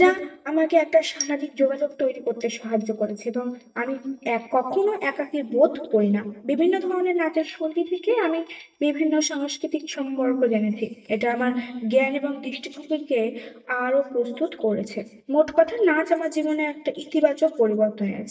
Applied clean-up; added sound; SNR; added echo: neural mask model DeepFilterNet 3.